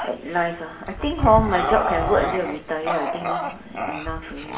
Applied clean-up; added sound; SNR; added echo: none; Bark / Growling; 3 dB; reverberation time 0.7 s.